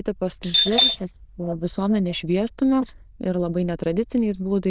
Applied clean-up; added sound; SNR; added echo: neural diffusion model UNIVERSE++.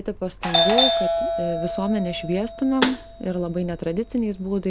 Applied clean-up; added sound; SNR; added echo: none; Snare drum + Doorbell; 0 dB; none.